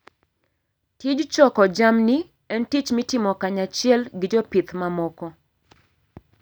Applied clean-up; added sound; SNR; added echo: none; none; none; none.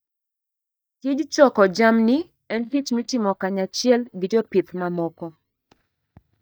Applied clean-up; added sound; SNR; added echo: neural mask model DeepFilterNet 3.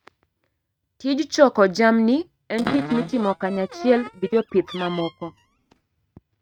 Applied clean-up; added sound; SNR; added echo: neural mask model RNNoise.